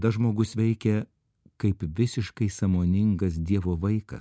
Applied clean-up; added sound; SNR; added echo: none; none; none; none.